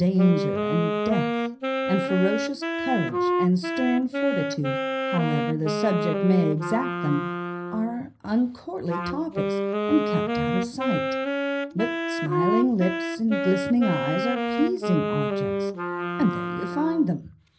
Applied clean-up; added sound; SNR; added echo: none; Wind instrument, woodwind instrument; 1 dB; reverberation time 0.4 s.